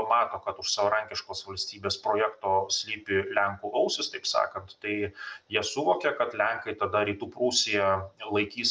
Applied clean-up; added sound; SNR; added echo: none; none; none; none.